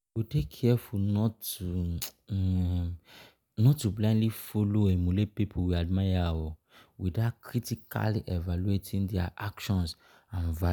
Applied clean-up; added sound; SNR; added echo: none; none; none; none.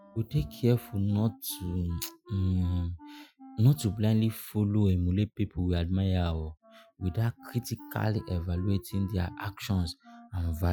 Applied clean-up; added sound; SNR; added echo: classical method Wiener filter.